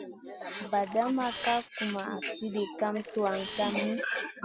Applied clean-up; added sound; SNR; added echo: none; Camera; 9 dB; none.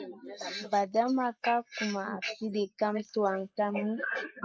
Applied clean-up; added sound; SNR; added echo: neural mask model Resemble Enhance denoiser.